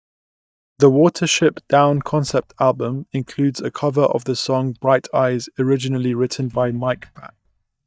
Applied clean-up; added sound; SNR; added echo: neural mask model DeepFilterNet 3.